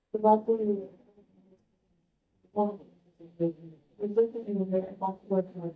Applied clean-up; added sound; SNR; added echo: neural mask model DeepFilterNet 3.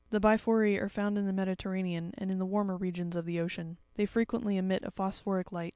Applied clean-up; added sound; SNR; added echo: none; none; none; none.